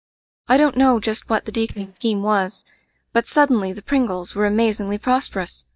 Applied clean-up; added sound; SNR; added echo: neural mask model DeepFilterNet 3.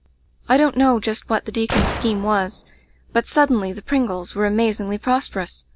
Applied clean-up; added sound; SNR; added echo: none; Gunshot, gunfire; 8 dB; none.